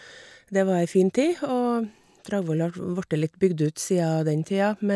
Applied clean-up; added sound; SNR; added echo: none; none; none; none.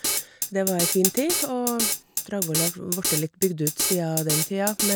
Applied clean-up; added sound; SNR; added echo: none; Drum kit; 1 dB; none.